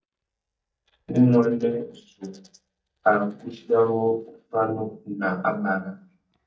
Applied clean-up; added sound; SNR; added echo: neural mask model DeepFilterNet 3.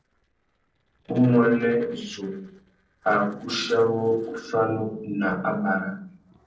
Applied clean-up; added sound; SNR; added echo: neural separator model SepFormer DNS4.